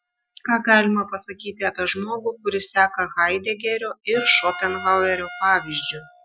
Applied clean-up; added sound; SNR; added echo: classical method Wiener filter.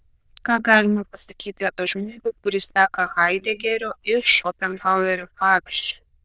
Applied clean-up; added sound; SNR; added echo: neural diffusion model UNIVERSE++.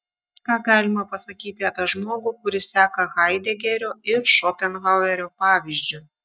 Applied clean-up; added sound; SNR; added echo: neural mask model DeepFilterNet 3.